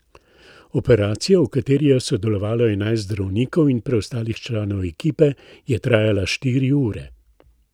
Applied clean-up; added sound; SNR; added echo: none; none; none; none.